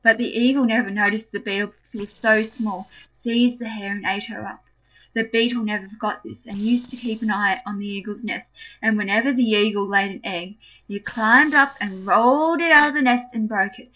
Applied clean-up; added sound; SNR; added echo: neural separator model SepFormer DNS4.